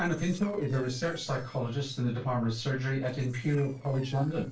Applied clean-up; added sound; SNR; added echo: neural separator model SepFormer DNS4.